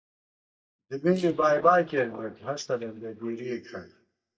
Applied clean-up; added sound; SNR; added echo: neural mask model DeepFilterNet 3.